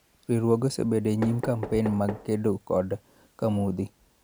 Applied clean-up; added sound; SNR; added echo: none; Knock; 14 dB; none.